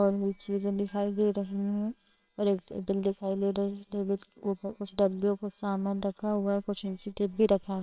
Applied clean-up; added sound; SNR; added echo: neural separator model SepFormer WHAMR!.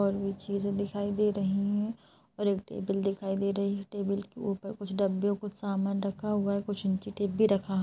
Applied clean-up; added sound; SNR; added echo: none; none; none; none.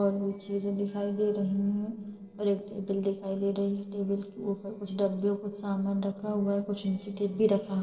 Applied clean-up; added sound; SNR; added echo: neural separator model SepFormer DNS4.